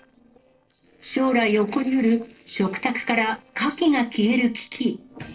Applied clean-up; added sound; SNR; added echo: neural separator model SepFormer DNS4.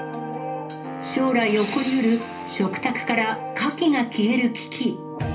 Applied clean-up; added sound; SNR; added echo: none; Wind instrument, woodwind instrument; 15 dB; reverberation time 0.3 s.